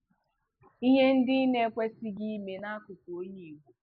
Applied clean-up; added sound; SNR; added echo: none; none; none; none.